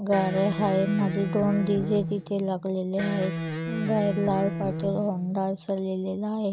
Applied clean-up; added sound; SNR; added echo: none; Electric guitar; 6 dB; none.